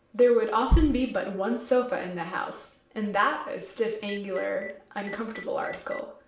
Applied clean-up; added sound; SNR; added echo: none; Telephone; 18 dB; reverberation time 0.5 s.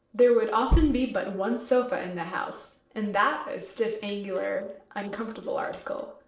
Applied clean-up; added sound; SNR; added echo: neural separator model SepFormer DNS4.